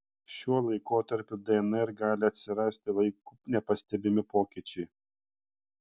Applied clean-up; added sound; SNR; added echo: none; none; none; none.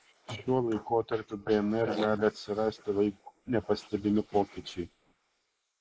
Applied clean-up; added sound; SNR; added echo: neural mask model Resemble Enhance denoiser.